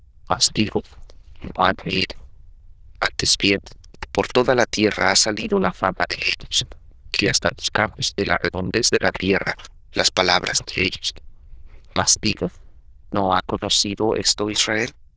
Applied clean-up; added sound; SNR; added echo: neural diffusion model UNIVERSE++.